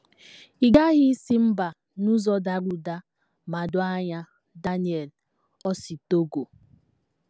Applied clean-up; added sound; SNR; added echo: none; none; none; none.